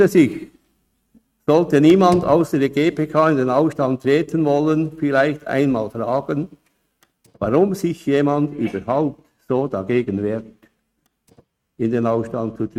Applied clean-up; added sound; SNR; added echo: neural mask model RNNoise.